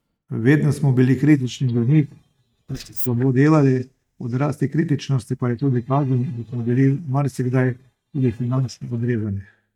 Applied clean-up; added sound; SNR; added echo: neural mask model DeepFilterNet 3.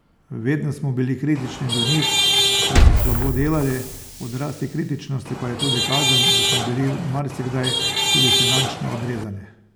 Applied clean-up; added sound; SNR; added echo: none; Traffic noise, roadway noise / Vehicle horn, car horn, honking + Liquid; -4 dB; none.